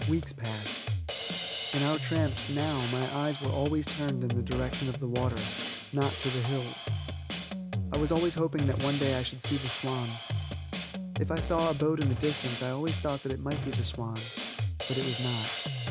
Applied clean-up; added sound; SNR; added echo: none; Drum kit; 2 dB; none.